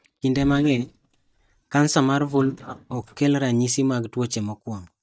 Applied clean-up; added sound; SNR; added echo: neural mask model DeepFilterNet 3.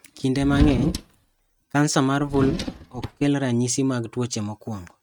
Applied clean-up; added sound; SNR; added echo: neural mask model RNNoise.